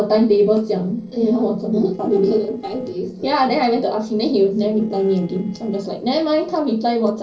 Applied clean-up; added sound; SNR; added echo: neural separator model SepFormer DNS4.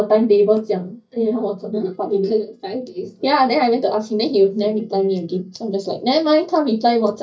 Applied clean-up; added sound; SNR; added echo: neural mask model DeepFilterNet 3.